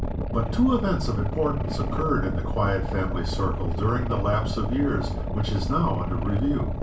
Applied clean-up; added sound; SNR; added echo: none; Boat, Water vehicle; 1 dB; reverberation time 0.3 s.